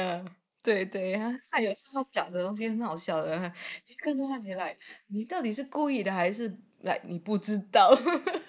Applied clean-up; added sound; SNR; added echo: neural mask model Resemble Enhance denoiser.